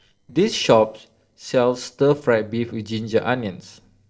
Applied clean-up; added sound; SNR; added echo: neural separator model SepFormer DNS4.